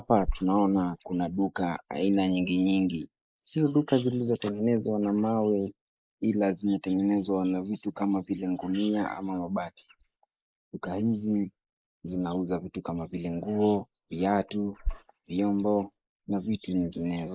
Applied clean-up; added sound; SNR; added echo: neural mask model Resemble Enhance denoiser.